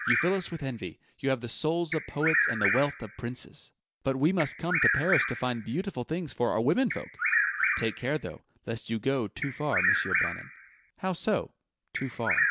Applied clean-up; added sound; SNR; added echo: none; Bird vocalization, bird call, bird song; 1 dB; none.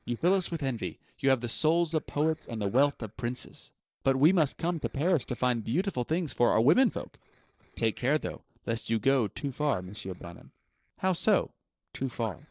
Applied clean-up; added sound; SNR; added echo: neural separator model SepFormer DNS4.